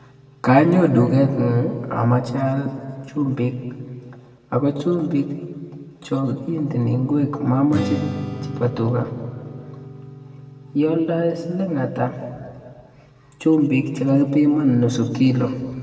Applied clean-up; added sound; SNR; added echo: none; Strum; 16 dB; reverberation time 1.8 s.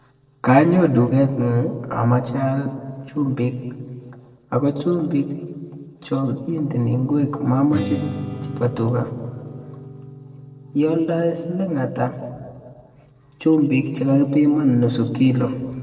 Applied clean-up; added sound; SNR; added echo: neural separator model SepFormer DNS4.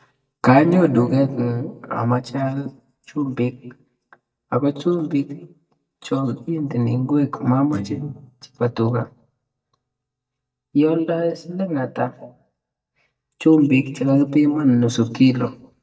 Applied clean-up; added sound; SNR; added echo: neural mask model DeepFilterNet 3.